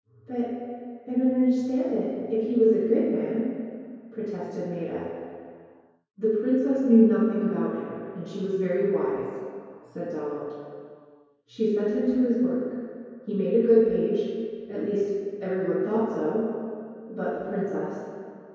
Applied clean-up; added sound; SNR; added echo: none; none; none; reverberation time 2.2 s.